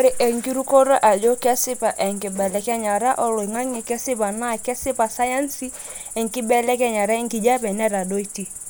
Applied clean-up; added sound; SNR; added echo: none; Cricket; 14 dB; none.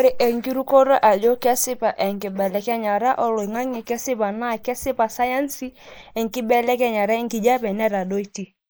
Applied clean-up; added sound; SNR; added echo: neural mask model Resemble Enhance denoiser.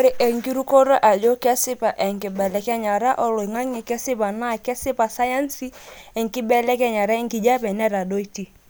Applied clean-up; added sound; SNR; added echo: none; none; none; none.